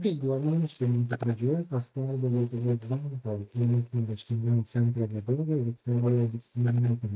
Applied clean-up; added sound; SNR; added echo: neural mask model DeepFilterNet 3.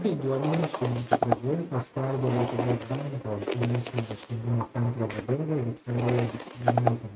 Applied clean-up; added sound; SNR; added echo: neural mask model RNNoise.